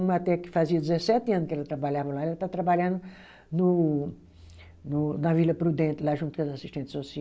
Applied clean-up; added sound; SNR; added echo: none; none; none; none.